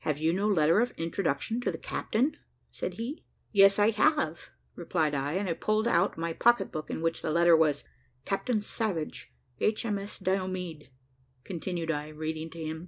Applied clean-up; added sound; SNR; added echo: none; none; none; none.